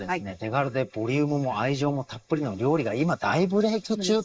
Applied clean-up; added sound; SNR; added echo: neural mask model Resemble Enhance denoiser.